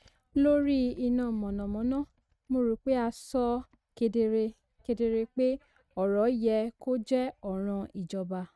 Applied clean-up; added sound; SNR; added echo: neural mask model RNNoise.